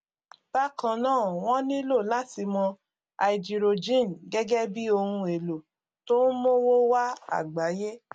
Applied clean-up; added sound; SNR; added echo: none; none; none; none.